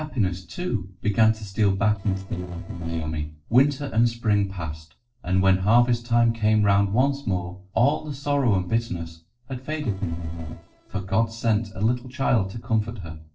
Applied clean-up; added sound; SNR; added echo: neural separator model SepFormer DNS4.